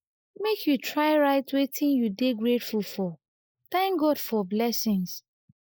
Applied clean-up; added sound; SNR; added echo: neural mask model Resemble Enhance denoiser.